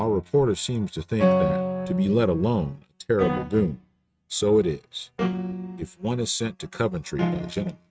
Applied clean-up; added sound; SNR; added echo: neural mask model RNNoise.